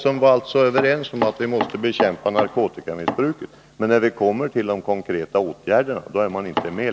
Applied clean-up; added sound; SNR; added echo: none; none; none; none.